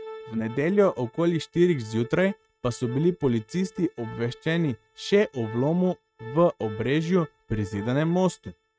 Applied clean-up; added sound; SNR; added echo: neural mask model RNNoise.